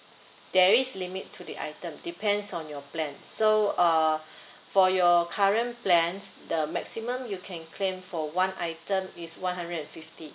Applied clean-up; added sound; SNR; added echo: none; none; none; none.